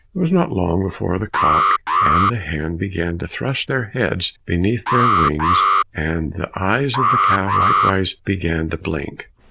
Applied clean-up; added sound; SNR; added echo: neural diffusion model UNIVERSE++.